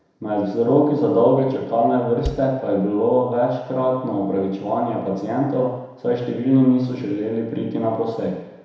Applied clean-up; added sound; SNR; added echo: none; Bass drum; 13 dB; reverberation time 0.9 s.